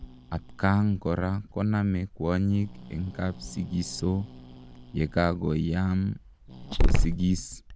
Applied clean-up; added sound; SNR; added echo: none; Growling; 3 dB; none.